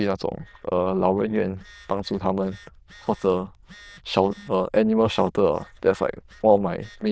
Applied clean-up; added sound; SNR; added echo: neural diffusion model UNIVERSE++.